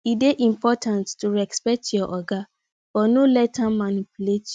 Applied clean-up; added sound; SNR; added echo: none; none; none; none.